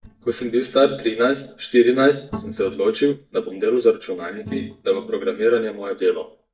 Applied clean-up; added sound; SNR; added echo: neural mask model DeepFilterNet 3.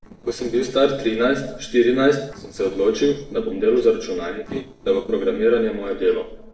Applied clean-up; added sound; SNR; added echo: neural separator model SepFormer DNS4.